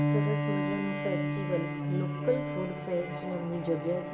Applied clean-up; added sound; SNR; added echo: none; Bowed string instrument; -2 dB; reverberation time 0.9 s.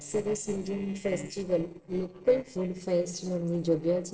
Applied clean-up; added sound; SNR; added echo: neural separator model SepFormer DNS4.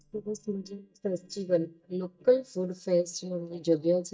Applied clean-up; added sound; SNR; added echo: neural mask model DeepFilterNet 3.